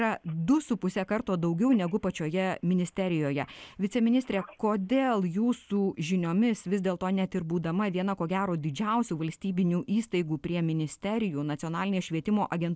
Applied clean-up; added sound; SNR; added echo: none; none; none; none.